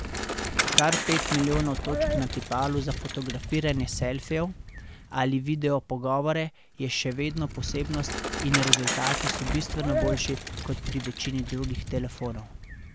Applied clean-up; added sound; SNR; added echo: none; Bicycle; 2 dB; none.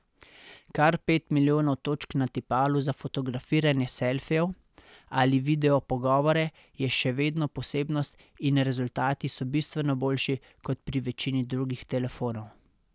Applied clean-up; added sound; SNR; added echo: none; none; none; none.